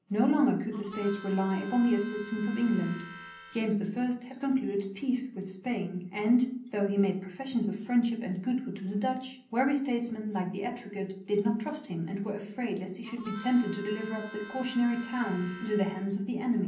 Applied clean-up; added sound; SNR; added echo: none; Harmonica; 16 dB; reverberation time 0.6 s.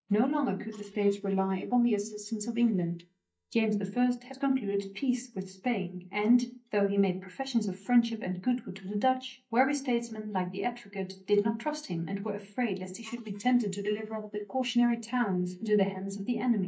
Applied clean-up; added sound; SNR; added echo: neural mask model DeepFilterNet 3.